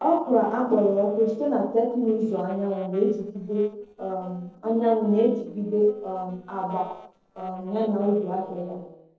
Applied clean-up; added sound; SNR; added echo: neural separator model SepFormer DNS4.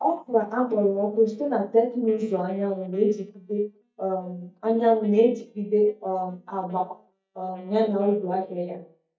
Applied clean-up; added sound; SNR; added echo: neural mask model DeepFilterNet 3.